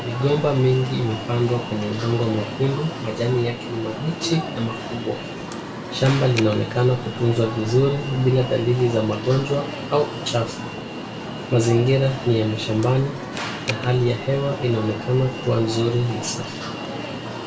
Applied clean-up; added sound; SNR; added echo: none; Alarm; 8 dB; reverberation time 0.3 s.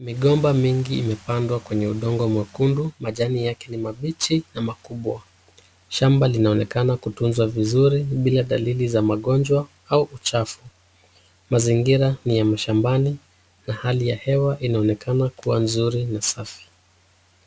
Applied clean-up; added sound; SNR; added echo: none; none; none; none.